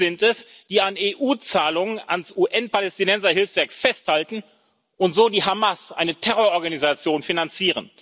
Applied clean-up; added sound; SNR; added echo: none; none; none; none.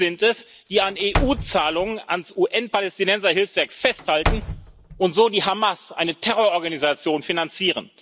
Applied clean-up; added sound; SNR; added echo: none; Slam / Wood; 7 dB; none.